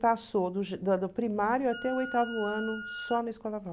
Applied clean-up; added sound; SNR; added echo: none; Wind instrument, woodwind instrument; 12 dB; none.